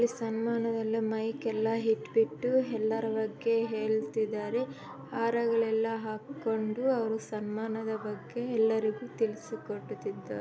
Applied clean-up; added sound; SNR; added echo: none; none; none; none.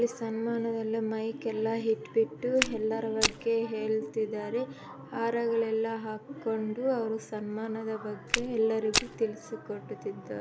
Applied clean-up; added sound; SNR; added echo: none; Walk, footsteps; 3 dB; none.